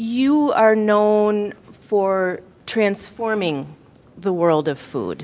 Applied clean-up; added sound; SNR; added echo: none; none; none; none.